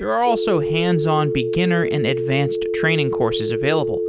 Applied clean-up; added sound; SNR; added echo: none; Telephone; 1 dB; none.